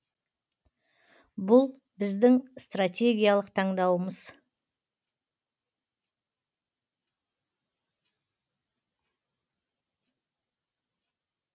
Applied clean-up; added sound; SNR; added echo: none; none; none; none.